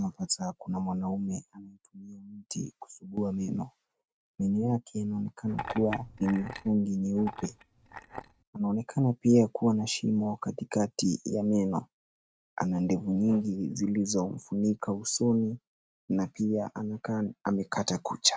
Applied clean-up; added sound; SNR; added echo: neural mask model RNNoise.